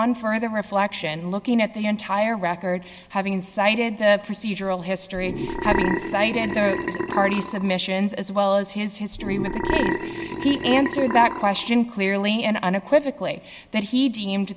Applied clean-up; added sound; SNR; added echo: none; Burping, eructation; 4 dB; none.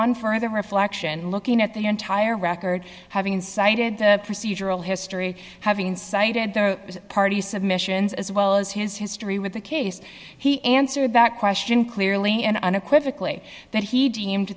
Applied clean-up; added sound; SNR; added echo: none; none; none; none.